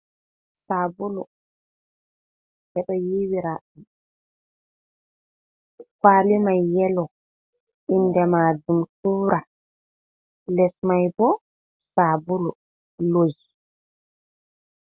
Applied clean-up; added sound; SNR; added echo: none; none; none; none.